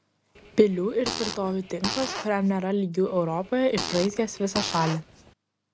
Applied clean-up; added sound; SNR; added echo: none; Fart; 9 dB; none.